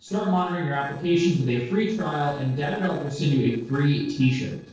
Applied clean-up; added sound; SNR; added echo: neural separator model SepFormer DNS4.